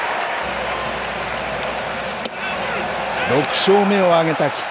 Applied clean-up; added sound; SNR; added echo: none; none; none; none.